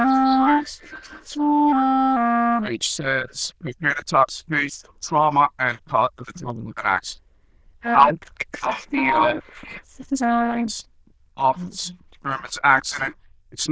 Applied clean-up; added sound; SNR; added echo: neural diffusion model UNIVERSE++.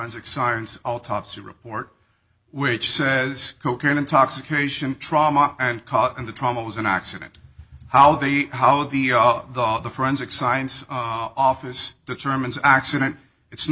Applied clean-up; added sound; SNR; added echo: none; none; none; none.